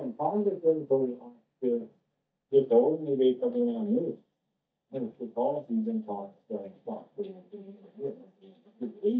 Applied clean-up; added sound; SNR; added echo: neural mask model DeepFilterNet 3.